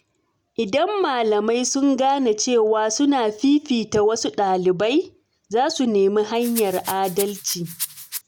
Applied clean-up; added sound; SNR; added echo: none; Rattle; 12 dB; none.